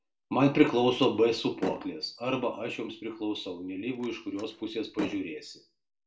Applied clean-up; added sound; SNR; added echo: none; Slam; 14 dB; reverberation time 0.3 s.